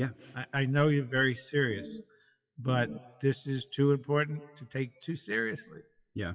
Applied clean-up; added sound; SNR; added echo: classical method WPE with log-MMSE.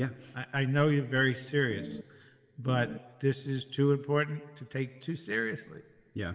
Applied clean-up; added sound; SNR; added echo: none; Organ; 8 dB; reverberation time 1.5 s.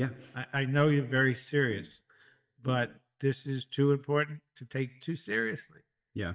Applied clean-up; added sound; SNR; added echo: neural mask model DeepFilterNet 3.